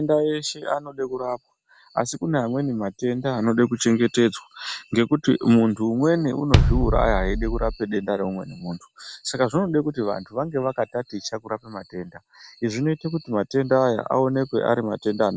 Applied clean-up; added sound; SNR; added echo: none; Bass drum; -1 dB; none.